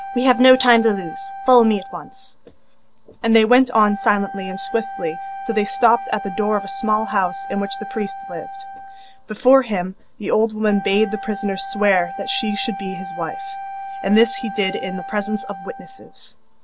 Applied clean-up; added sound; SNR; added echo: none; Wind instrument, woodwind instrument; 12 dB; none.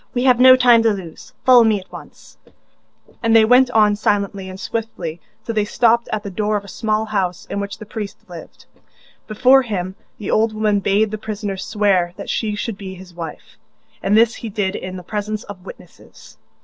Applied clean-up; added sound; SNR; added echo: none; none; none; none.